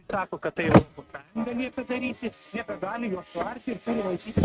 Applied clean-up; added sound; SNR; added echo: neural mask model RNNoise.